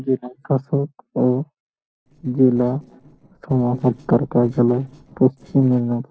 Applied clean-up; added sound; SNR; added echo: neural separator model SepFormer DNS4.